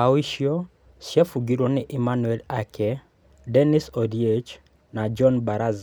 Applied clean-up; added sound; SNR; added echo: none; none; none; none.